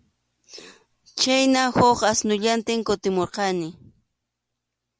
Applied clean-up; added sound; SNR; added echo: none; none; none; none.